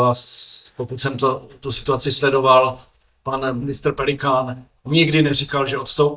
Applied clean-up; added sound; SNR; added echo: neural mask model DeepFilterNet 3.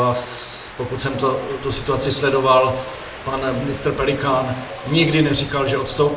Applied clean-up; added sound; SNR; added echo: none; Wind; 14 dB; reverberation time 0.5 s.